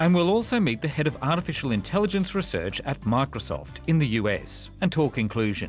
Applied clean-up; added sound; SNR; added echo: none; none; none; none.